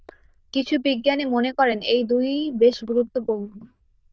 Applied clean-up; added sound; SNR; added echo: neural diffusion model UNIVERSE++.